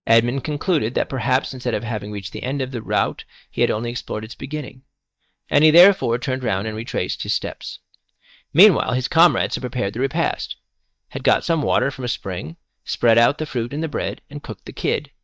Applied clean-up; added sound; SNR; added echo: neural mask model DeepFilterNet 3.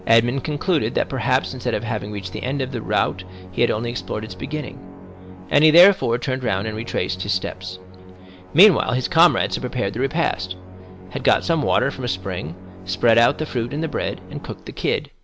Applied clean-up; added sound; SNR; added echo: none; Musical instrument; 16 dB; none.